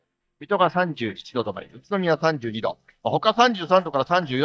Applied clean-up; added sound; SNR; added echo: neural mask model DeepFilterNet 3.